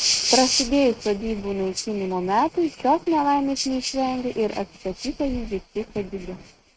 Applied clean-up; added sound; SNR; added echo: neural mask model RNNoise.